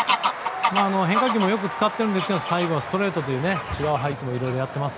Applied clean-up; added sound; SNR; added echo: none; Bird vocalization, bird call, bird song / Fowl; 5 dB; none.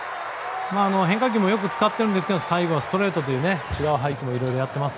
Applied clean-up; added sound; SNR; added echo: none; none; none; none.